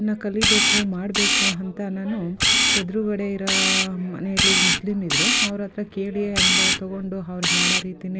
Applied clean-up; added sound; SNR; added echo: none; Camera; -4 dB; none.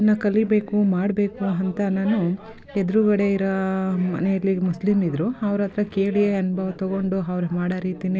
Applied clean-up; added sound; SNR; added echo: none; none; none; none.